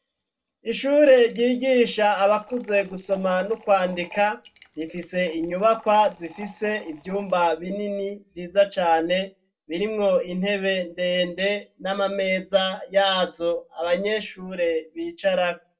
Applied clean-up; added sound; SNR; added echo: neural separator model SepFormer DNS4.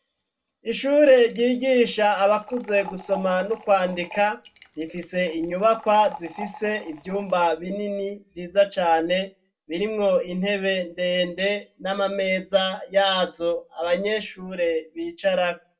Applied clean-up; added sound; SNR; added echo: none; Liquid; 19 dB; reverberation time 0.2 s.